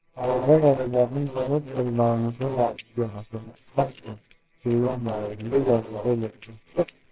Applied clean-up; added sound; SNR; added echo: neural separator model SepFormer WHAMR!.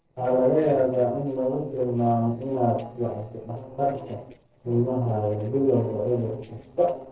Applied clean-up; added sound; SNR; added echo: neural separator model SepFormer DNS4.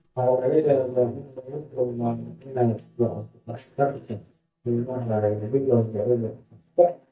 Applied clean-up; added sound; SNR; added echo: neural mask model DeepFilterNet 3.